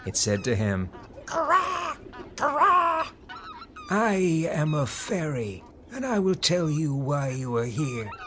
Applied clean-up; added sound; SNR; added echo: none; Fowl; 19 dB; none.